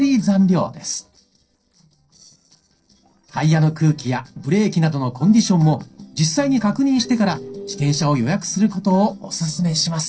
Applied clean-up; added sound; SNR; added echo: neural separator model SepFormer DNS4.